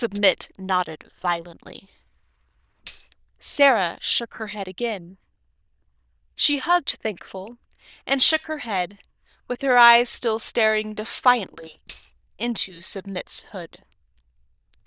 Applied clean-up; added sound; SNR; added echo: neural diffusion model UNIVERSE++.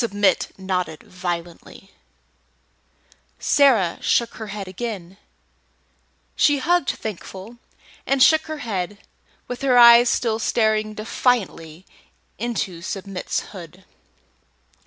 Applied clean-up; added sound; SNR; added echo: none; none; none; none.